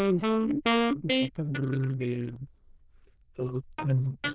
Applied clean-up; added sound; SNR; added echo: neural diffusion model UNIVERSE++.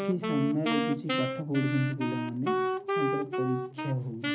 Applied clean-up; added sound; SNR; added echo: none; Wind instrument, woodwind instrument; 0 dB; none.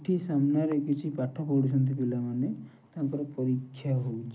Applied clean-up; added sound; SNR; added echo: none; none; none; none.